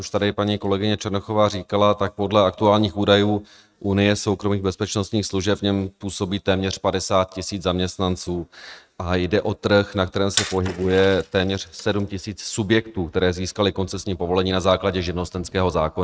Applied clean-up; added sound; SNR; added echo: neural mask model RNNoise.